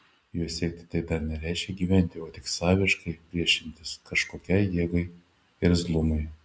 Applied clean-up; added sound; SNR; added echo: none; none; none; none.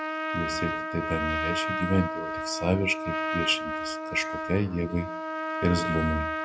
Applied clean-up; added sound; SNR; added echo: none; Trumpet; 1 dB; none.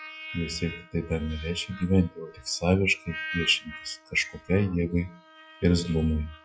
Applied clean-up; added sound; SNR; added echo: classical method log-MMSE.